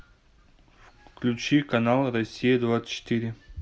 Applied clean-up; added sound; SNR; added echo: none; none; none; none.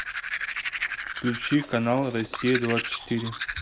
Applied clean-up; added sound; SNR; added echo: none; Domestic sounds, home sounds; 4 dB; none.